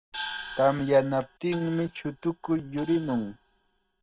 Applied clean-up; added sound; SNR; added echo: neural mask model RNNoise.